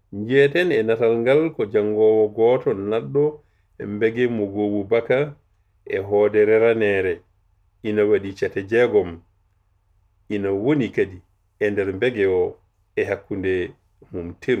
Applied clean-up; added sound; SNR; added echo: none; none; none; none.